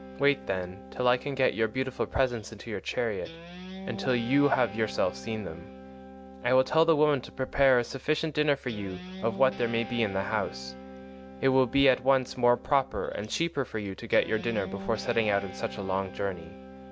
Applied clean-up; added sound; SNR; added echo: none; Guitar; 15 dB; none.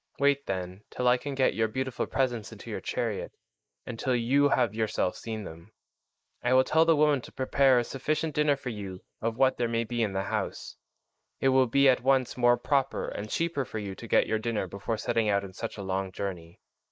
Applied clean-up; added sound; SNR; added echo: neural mask model Resemble Enhance denoiser.